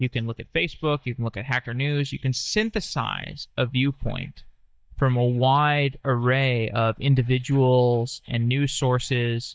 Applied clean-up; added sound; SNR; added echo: neural mask model DeepFilterNet 3.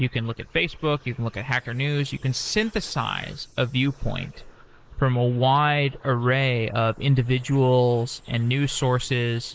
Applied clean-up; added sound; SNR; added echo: neural mask model Resemble Enhance denoiser.